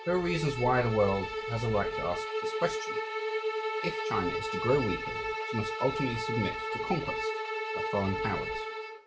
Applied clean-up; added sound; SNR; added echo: none; Bowed string instrument; 2 dB; none.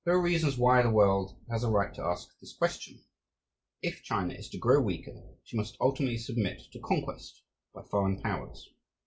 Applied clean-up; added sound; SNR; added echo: none; none; none; none.